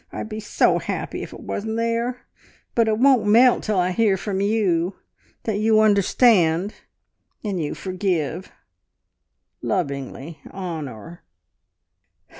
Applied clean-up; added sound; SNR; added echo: none; none; none; none.